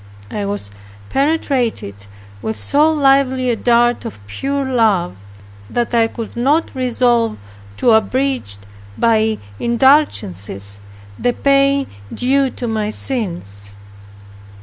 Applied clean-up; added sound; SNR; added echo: none; none; none; none.